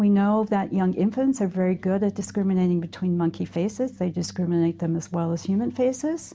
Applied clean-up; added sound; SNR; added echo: none; none; none; none.